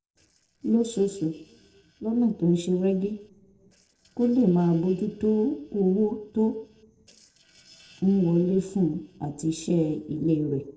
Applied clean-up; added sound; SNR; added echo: neural separator model SepFormer DNS4.